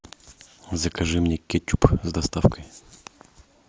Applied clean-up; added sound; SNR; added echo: none; none; none; none.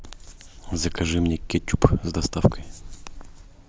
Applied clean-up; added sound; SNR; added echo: none; Wind; 12 dB; none.